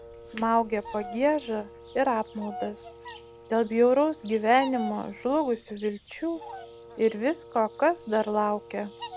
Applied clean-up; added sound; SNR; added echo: none; Bird vocalization, bird call, bird song + Wind instrument, woodwind instrument; 16 dB; none.